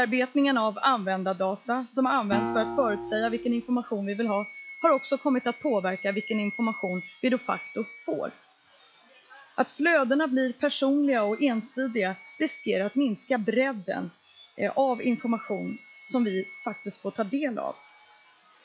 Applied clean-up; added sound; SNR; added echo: classical method log-MMSE.